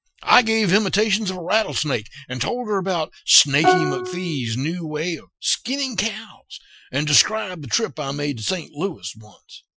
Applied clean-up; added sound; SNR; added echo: classical method Wiener filter.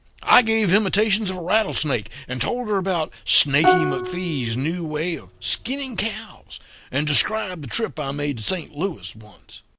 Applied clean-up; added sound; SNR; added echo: none; Plucked string instrument; 2 dB; none.